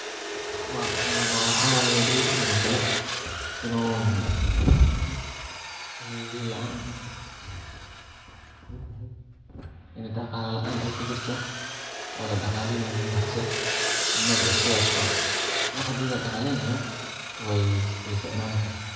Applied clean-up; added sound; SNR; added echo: none; Sawing; 1 dB; reverberation time 1.1 s.